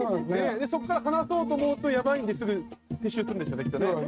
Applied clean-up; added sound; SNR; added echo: neural mask model RNNoise.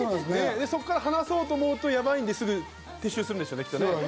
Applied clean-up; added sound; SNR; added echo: none; none; none; none.